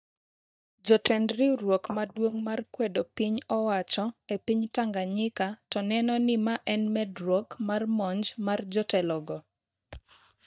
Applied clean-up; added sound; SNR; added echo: neural mask model DeepFilterNet 3.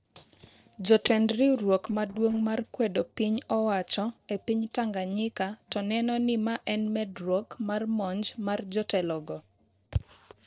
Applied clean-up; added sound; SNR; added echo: neural separator model SepFormer DNS4.